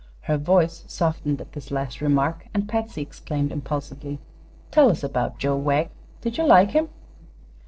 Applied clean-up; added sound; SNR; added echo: neural separator model SepFormer DNS4.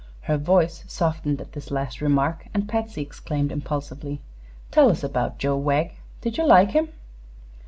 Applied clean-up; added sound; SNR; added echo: none; none; none; none.